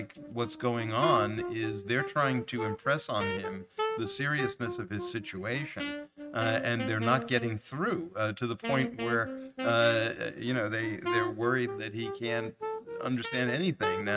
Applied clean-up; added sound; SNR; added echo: neural mask model RNNoise.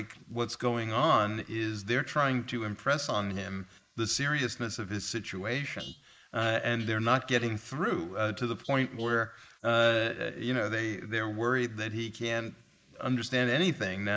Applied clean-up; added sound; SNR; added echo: neural mask model Resemble Enhance denoiser.